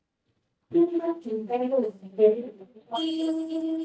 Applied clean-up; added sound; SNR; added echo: neural mask model DeepFilterNet 3.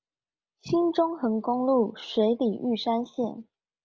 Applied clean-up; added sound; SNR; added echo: none; none; none; none.